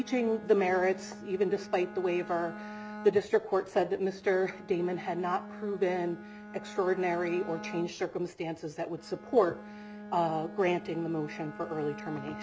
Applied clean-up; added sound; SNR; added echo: none; Bowed string instrument; 14 dB; none.